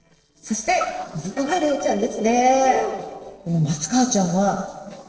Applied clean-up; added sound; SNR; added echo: neural separator model SepFormer DNS4.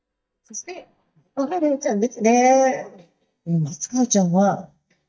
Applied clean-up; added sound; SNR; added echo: neural mask model DeepFilterNet 3.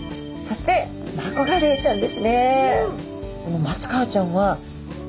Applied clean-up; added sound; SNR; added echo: none; none; none; none.